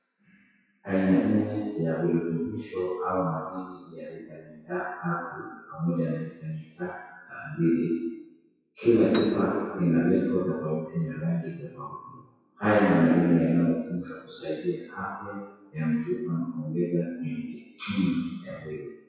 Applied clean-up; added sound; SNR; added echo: classical method WPE with log-MMSE.